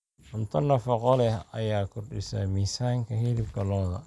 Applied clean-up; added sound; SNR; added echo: none; none; none; none.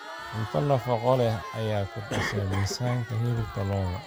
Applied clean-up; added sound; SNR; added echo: none; Cough + Crowd; 9 dB; none.